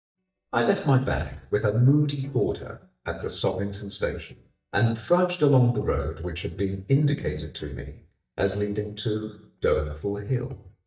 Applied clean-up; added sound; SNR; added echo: neural mask model DeepFilterNet 3.